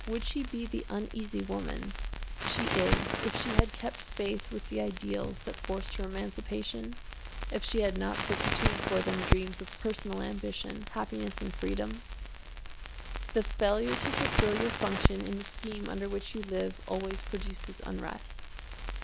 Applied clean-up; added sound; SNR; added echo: none; Crackle; 0 dB; none.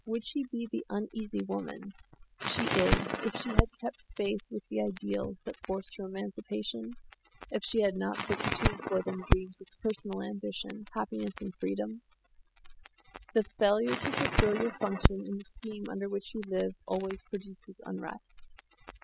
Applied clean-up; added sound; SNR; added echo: classical method spectral subtraction.